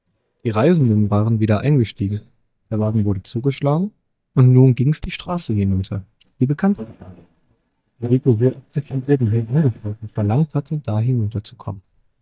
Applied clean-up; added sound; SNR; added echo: neural mask model DeepFilterNet 3.